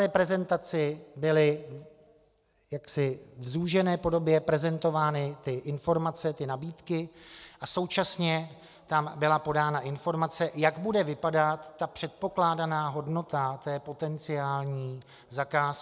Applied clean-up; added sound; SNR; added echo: none; none; none; none.